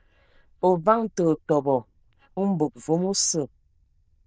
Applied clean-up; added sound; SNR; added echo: neural diffusion model UNIVERSE++.